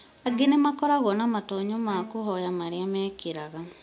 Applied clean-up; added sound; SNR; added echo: none; Bowed string instrument; 19 dB; none.